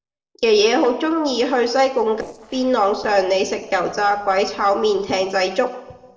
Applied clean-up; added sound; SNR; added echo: neural separator model SepFormer DNS4.